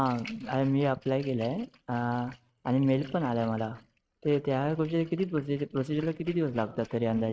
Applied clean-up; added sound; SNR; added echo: neural mask model RNNoise.